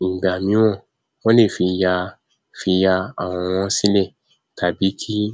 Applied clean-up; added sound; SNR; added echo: none; none; none; none.